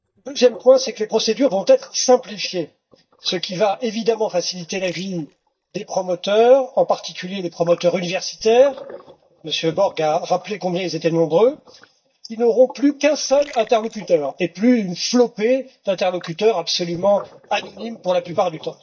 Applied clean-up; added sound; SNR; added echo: neural mask model DeepFilterNet 3.